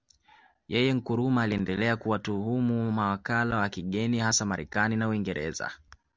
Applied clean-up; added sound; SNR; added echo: none; none; none; none.